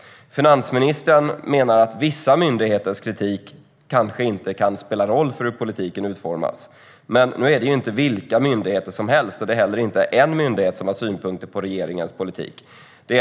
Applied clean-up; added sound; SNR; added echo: none; none; none; none.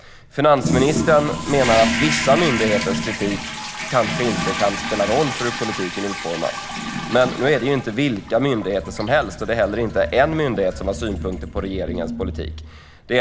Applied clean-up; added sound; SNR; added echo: none; Toilet flush; 6 dB; none.